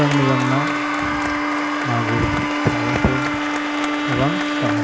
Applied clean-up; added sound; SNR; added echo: none; Bowed string instrument + Applause; -3 dB; none.